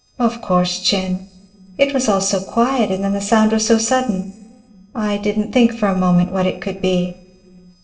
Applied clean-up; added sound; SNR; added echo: neural separator model SepFormer DNS4.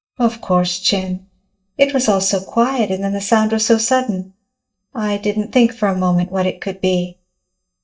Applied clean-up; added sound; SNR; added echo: neural mask model DeepFilterNet 3.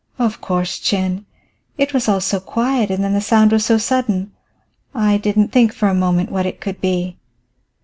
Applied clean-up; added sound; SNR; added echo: none; none; none; none.